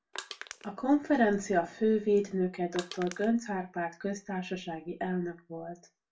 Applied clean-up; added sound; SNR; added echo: none; Crushing; 13 dB; reverberation time 0.2 s.